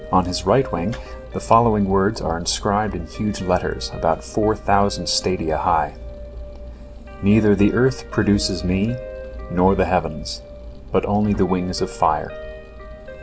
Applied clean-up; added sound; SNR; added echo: none; Guitar; 18 dB; none.